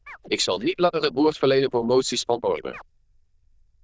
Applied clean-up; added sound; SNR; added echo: neural diffusion model UNIVERSE++.